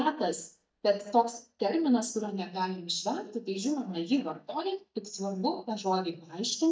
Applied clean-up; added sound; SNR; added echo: neural mask model DeepFilterNet 3.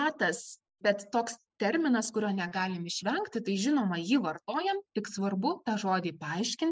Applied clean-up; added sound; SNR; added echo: none; none; none; none.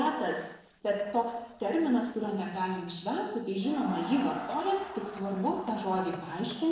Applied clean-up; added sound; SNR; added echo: neural separator model SepFormer DNS4.